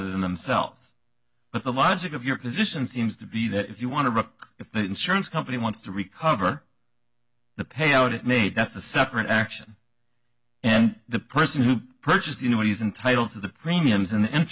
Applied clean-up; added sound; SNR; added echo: none; none; none; none.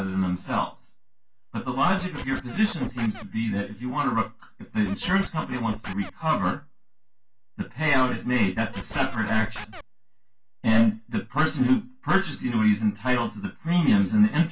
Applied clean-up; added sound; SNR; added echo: none; Scratching (performance technique); 13 dB; reverberation time 0.2 s.